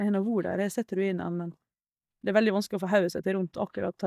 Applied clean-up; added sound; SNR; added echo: neural mask model DeepFilterNet 3.